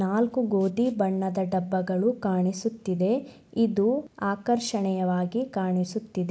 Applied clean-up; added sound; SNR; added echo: none; none; none; none.